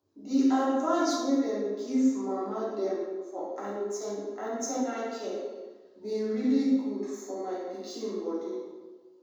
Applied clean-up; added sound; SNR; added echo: none; none; none; reverberation time 1.2 s.